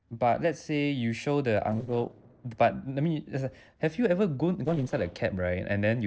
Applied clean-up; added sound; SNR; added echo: neural separator model SepFormer DNS4.